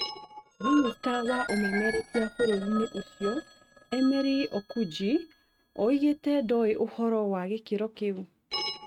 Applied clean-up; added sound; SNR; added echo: neural mask model RNNoise.